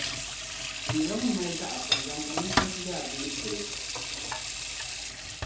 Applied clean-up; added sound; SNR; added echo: none; Sink (filling or washing) / Water tap, faucet; -3 dB; reverberation time 0.8 s.